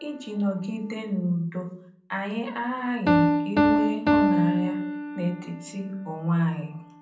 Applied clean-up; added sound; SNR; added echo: none; Piano; -1 dB; reverberation time 0.6 s.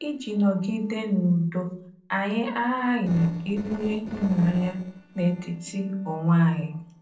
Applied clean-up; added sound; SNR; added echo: neural separator model SepFormer DNS4.